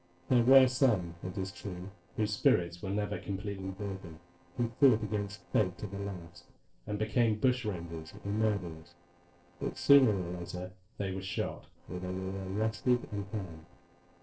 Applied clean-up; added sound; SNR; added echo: neural separator model SepFormer DNS4.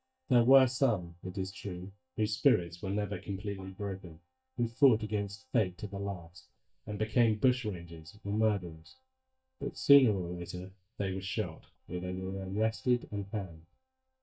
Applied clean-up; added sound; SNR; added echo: neural mask model DeepFilterNet 3.